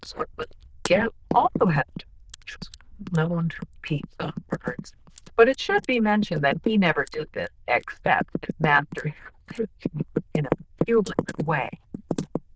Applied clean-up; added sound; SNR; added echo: neural diffusion model UNIVERSE++.